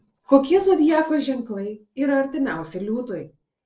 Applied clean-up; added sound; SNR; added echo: neural separator model SepFormer DNS4.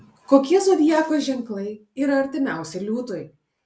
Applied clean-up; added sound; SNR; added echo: none; none; none; none.